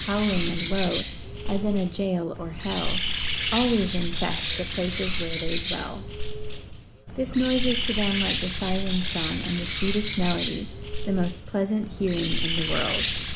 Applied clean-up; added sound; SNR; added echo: none; Bird; -2 dB; none.